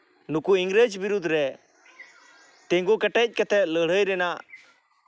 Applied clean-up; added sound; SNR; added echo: none; none; none; none.